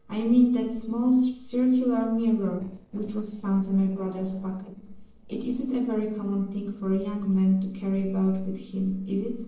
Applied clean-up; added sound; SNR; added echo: neural separator model SepFormer DNS4.